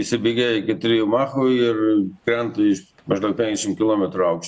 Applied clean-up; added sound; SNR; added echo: none; none; none; none.